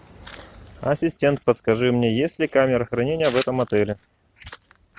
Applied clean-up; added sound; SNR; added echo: none; none; none; none.